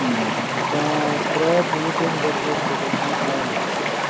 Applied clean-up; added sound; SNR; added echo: none; Stream; -4 dB; none.